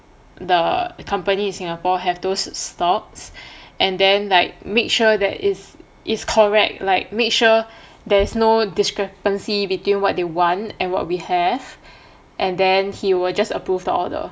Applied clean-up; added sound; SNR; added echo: none; none; none; none.